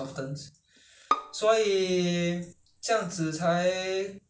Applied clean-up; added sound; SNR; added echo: none; Bowed string instrument; 8 dB; none.